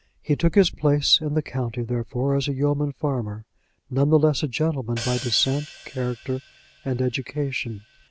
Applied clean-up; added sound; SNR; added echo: none; Hi-hat; 16 dB; none.